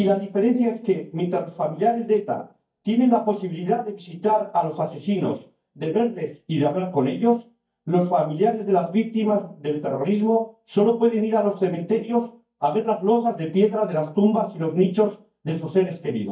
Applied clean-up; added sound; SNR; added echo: neural mask model DeepFilterNet 3.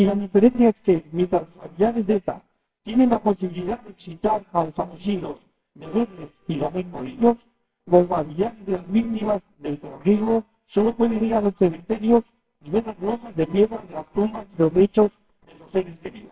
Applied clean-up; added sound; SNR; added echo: neural separator model SepFormer WHAMR!.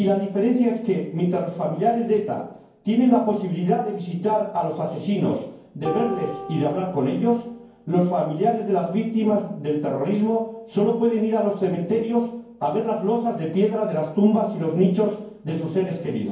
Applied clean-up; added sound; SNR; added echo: none; Acoustic guitar; 13 dB; reverberation time 0.9 s.